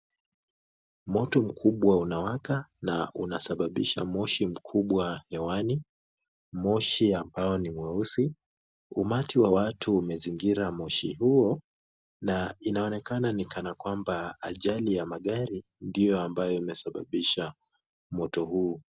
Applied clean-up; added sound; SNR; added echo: none; none; none; none.